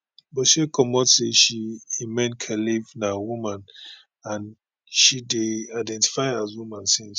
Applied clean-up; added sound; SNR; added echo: none; none; none; none.